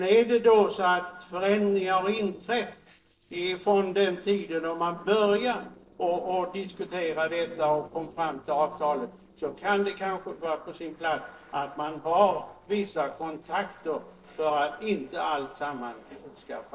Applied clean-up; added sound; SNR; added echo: neural separator model SepFormer DNS4.